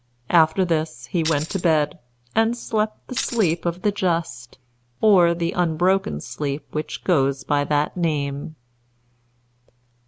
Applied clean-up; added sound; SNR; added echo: none; Tambourine; 9 dB; none.